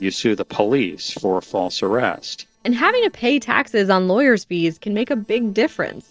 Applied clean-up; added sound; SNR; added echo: neural separator model SepFormer DNS4.